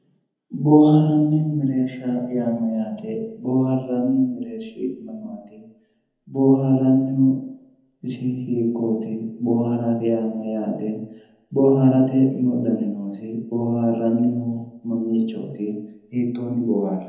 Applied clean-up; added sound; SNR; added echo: none; none; none; reverberation time 0.8 s.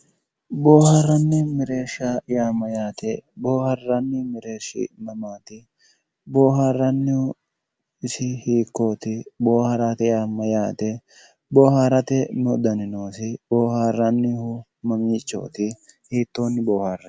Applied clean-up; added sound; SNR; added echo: none; none; none; none.